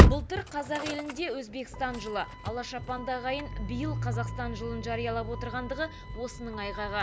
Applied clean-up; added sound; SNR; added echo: none; Slam / Engine starting; -5 dB; none.